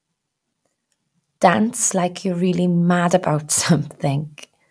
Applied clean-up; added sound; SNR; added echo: none; none; none; none.